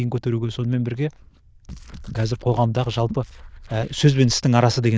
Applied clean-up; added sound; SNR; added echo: neural diffusion model UNIVERSE++.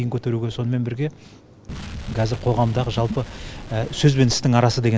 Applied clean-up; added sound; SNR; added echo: none; Explosion; 14 dB; none.